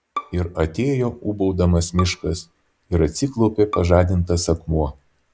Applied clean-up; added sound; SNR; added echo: none; Bowed string instrument; 17 dB; none.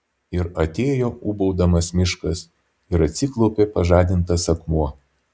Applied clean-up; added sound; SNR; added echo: none; none; none; none.